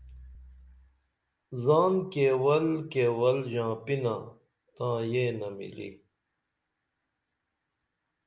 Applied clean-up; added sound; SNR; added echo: none; none; none; none.